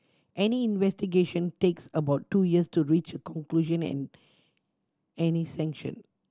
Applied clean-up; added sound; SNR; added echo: none; none; none; none.